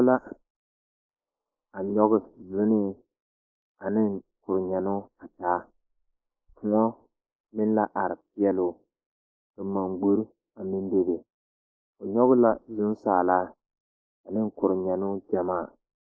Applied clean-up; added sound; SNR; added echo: neural mask model Resemble Enhance denoiser.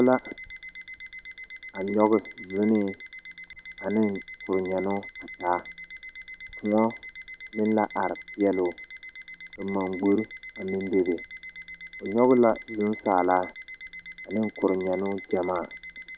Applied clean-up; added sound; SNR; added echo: none; Alarm; 15 dB; none.